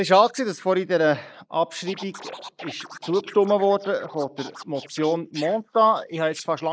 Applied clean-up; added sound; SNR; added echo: neural mask model Resemble Enhance denoiser.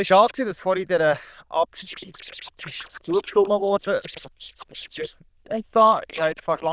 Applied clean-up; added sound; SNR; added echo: neural diffusion model UNIVERSE++.